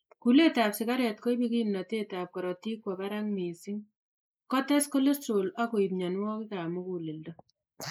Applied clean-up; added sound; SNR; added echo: neural mask model Resemble Enhance denoiser.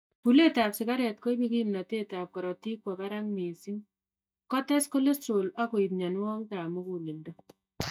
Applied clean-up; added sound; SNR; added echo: neural mask model DeepFilterNet 3.